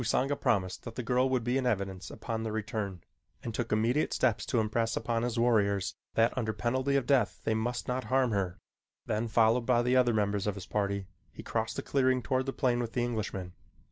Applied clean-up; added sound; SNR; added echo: none; none; none; none.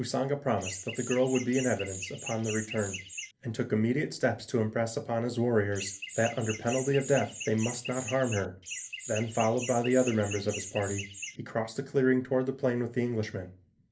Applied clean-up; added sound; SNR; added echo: none; Chirp, tweet; 10 dB; reverberation time 0.3 s.